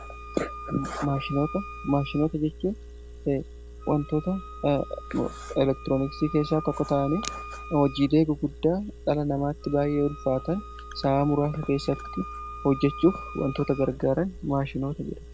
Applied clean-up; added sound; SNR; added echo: none; Wind instrument, woodwind instrument + Engine; 13 dB; none.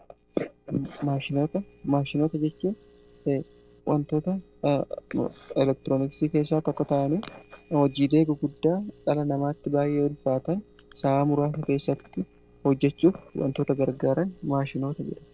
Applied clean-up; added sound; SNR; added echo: neural separator model SepFormer DNS4.